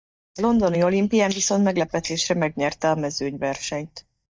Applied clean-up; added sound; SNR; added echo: neural mask model DeepFilterNet 3.